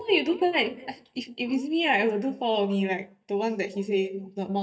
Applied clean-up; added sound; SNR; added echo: neural mask model DeepFilterNet 3.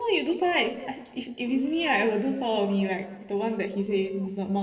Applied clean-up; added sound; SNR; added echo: neural separator model SepFormer DNS4.